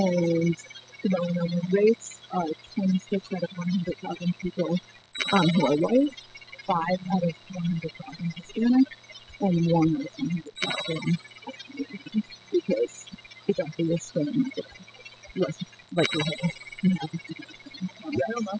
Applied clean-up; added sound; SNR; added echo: classical method spectral subtraction.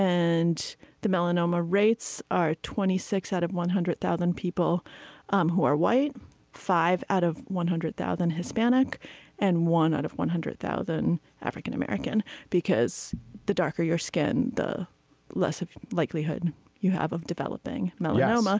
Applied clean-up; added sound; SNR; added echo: none; none; none; none.